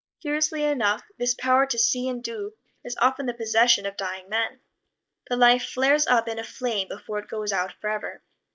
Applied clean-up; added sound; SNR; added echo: neural mask model DeepFilterNet 3.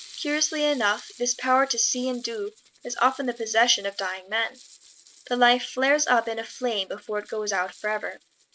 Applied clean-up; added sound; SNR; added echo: neural mask model RNNoise.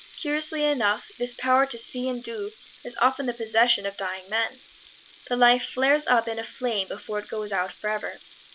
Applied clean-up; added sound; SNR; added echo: none; Sink (filling or washing) / Water tap, faucet; 19 dB; none.